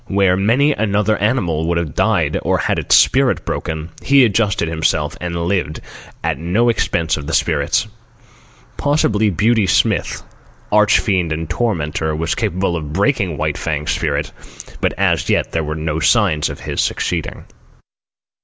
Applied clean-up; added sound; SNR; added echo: none; none; none; none.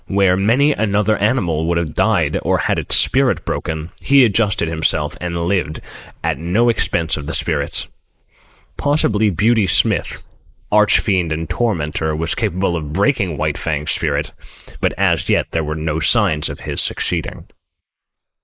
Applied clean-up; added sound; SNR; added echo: neural mask model Resemble Enhance denoiser.